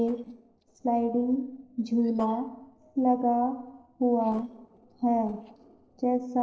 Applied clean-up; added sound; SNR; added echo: neural separator model SepFormer DNS4.